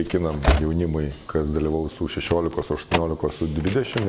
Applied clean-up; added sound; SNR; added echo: none; Slam / Train; 5 dB; none.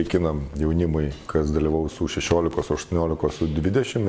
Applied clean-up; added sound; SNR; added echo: none; none; none; none.